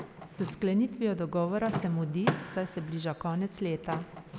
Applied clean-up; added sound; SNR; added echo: none; Door / Car; 8 dB; none.